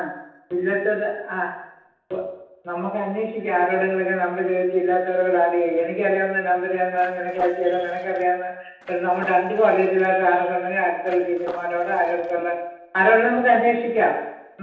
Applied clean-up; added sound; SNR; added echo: neural separator model SepFormer DNS4.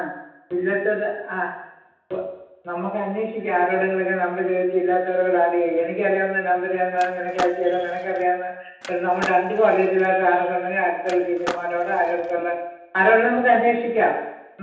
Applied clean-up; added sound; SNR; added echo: none; Skateboard; 14 dB; reverberation time 0.9 s.